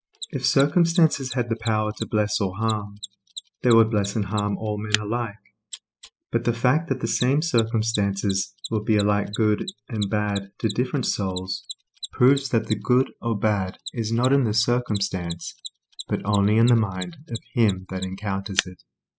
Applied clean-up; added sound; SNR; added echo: classical method spectral subtraction.